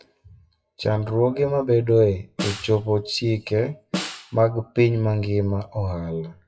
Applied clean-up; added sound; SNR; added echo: classical method WPE with log-MMSE.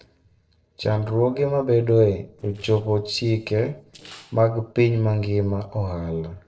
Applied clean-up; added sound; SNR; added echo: neural separator model SepFormer DNS4.